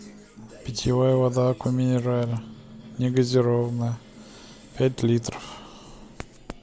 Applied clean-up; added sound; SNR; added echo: none; none; none; none.